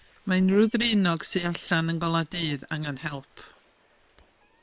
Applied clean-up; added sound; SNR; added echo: neural separator model SepFormer WHAM!.